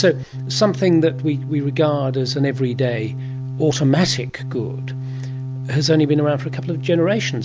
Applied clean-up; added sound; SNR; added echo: none; Organ; 7 dB; none.